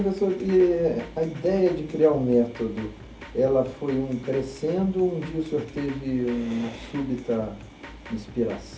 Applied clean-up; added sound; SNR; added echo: none; Drum kit; 19 dB; none.